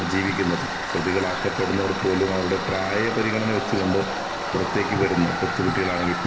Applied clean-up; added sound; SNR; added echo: none; Tools; 3 dB; reverberation time 2.4 s.